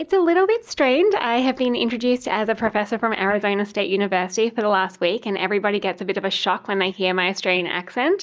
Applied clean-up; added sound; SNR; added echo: neural mask model DeepFilterNet 3.